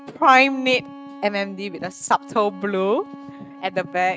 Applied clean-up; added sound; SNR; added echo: neural mask model RNNoise.